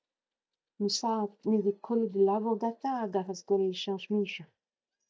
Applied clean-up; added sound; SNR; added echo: neural mask model DeepFilterNet 3.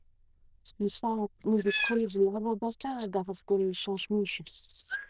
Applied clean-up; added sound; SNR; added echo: neural diffusion model UNIVERSE++.